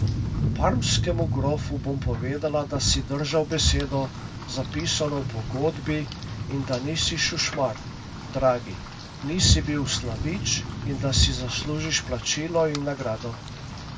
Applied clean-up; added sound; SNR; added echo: none; Rain; 5 dB; reverberation time 0.4 s.